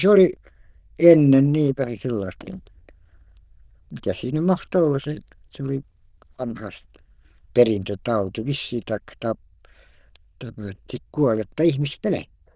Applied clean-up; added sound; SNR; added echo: neural diffusion model UNIVERSE++.